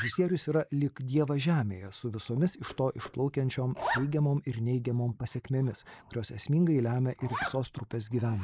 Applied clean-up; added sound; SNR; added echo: neural mask model Resemble Enhance denoiser.